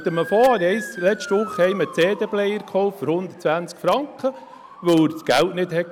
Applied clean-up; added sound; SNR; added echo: none; Motor vehicle (road) / Siren; 17 dB; none.